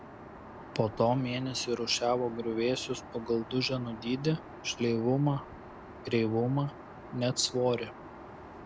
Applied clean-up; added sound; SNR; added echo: none; Aircraft; 15 dB; none.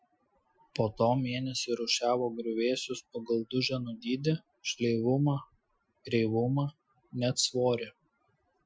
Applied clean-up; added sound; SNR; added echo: classical method Wiener filter.